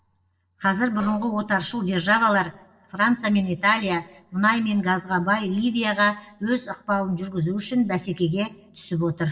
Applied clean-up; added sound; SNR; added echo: neural separator model SepFormer DNS4.